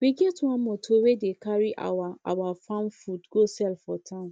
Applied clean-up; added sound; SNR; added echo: none; none; none; none.